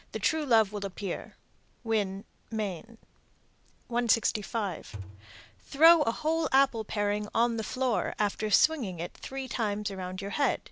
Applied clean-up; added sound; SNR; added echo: none; Thump, thud; 14 dB; none.